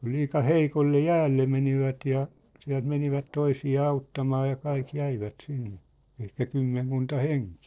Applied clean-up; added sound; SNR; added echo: neural separator model SepFormer DNS4.